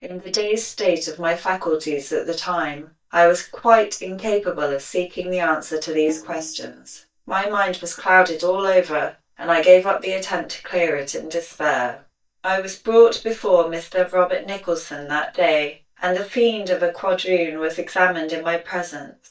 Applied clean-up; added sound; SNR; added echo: neural mask model DeepFilterNet 3.